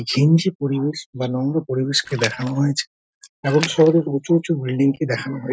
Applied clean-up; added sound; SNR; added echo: none; Splash, splatter; 11 dB; none.